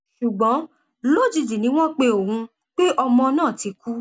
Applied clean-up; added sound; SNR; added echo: none; none; none; none.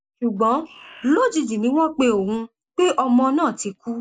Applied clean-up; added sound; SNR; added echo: neural mask model Resemble Enhance denoiser.